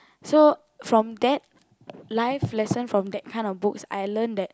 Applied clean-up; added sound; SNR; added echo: none; none; none; none.